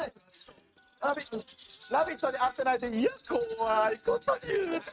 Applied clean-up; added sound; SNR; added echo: neural mask model RNNoise.